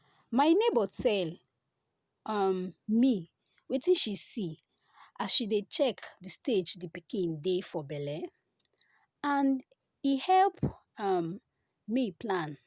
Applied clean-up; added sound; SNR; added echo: none; none; none; none.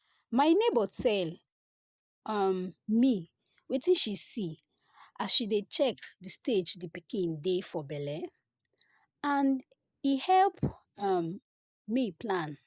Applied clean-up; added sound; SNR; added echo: neural mask model Resemble Enhance denoiser.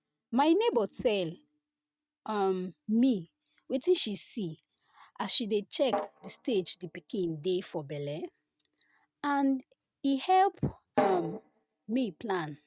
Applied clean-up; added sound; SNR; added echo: neural mask model RNNoise.